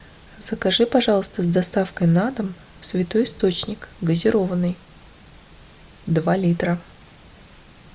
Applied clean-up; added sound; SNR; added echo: none; none; none; none.